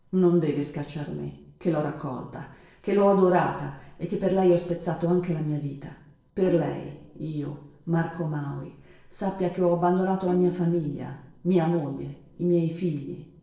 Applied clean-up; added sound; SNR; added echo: neural separator model SepFormer DNS4.